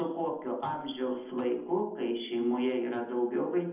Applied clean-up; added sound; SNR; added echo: none; none; none; reverberation time 0.8 s.